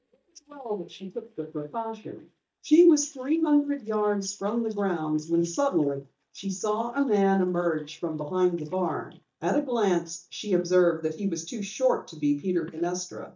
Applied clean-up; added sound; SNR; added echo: neural mask model DeepFilterNet 3.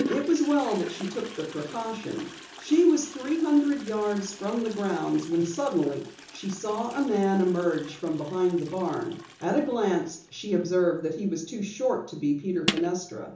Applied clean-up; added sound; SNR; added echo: none; Toilet flush; 14 dB; reverberation time 1.2 s.